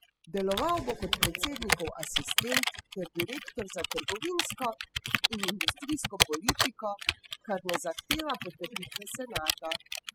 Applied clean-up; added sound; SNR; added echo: classical method spectral subtraction.